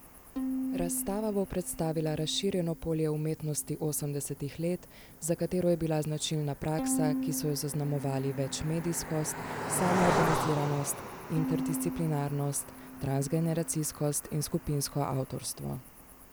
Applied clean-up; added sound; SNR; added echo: none; Bowed string instrument + Cricket; 5 dB; none.